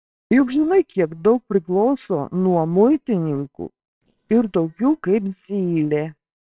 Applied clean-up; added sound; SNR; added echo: neural separator model SepFormer WHAMR!.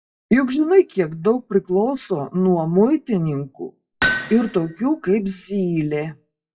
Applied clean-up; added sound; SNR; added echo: classical method WPE with log-MMSE.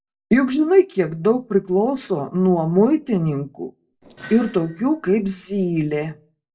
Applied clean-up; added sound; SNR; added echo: neural separator model SepFormer DNS4.